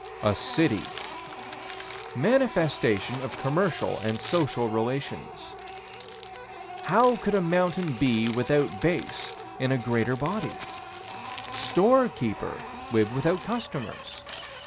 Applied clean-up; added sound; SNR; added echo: none; Crumpling, crinkling + Printer; 11 dB; none.